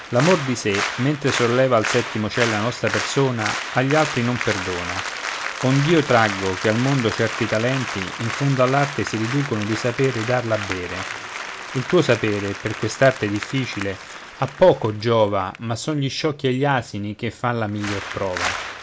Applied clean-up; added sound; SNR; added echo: none; Applause; 8 dB; none.